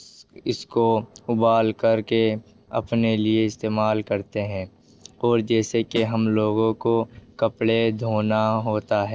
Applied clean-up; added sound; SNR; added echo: neural separator model SepFormer DNS4.